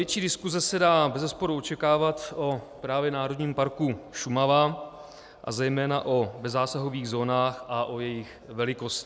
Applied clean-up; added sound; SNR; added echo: none; none; none; none.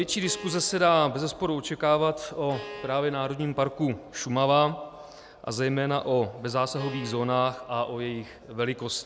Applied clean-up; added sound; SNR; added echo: none; Bowed string instrument; 18 dB; none.